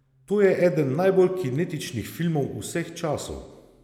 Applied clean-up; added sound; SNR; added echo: none; none; none; none.